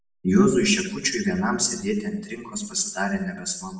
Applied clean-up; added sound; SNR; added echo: none; none; none; reverberation time 0.7 s.